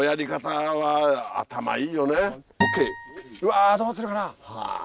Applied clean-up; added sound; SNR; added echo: none; Acoustic guitar; 6 dB; none.